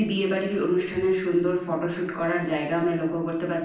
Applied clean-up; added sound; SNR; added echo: neural separator model SepFormer DNS4.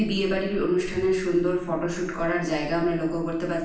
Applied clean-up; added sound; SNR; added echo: none; Buzz; 15 dB; reverberation time 0.9 s.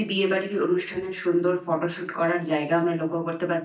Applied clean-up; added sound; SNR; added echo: neural mask model DeepFilterNet 3.